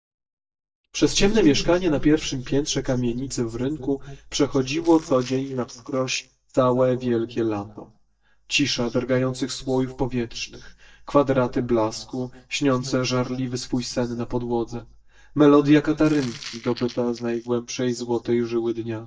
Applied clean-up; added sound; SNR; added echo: neural mask model DeepFilterNet 3.